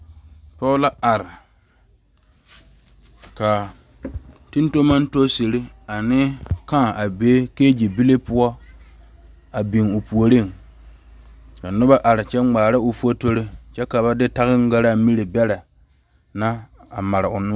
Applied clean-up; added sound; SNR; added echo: none; none; none; none.